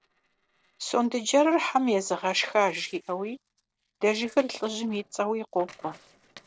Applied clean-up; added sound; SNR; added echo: neural separator model SepFormer DNS4.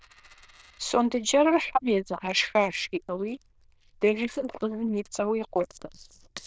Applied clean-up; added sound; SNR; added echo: neural diffusion model UNIVERSE++.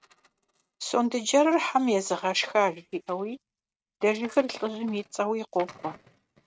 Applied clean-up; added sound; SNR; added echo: neural mask model RNNoise.